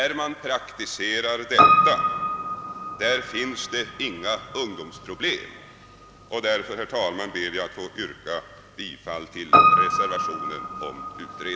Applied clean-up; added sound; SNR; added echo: none; Piano; -4 dB; none.